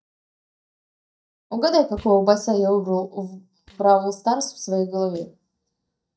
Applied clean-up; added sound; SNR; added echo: neural mask model DeepFilterNet 3.